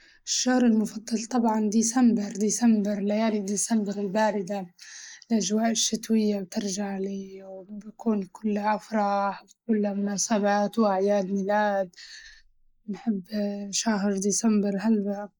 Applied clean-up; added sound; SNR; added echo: neural mask model Resemble Enhance denoiser.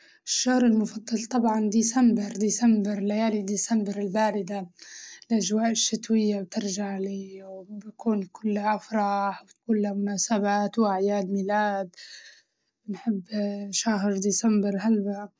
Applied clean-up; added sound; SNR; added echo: none; none; none; none.